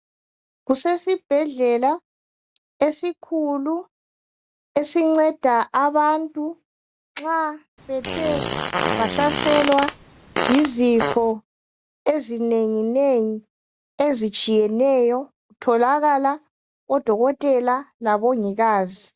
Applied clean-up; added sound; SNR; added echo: none; Fart; 1 dB; none.